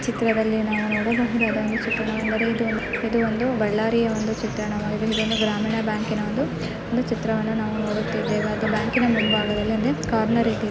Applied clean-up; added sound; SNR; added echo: none; Bird vocalization, bird call, bird song; 11 dB; none.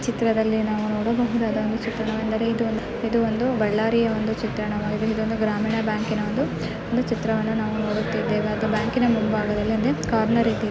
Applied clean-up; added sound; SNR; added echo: none; none; none; none.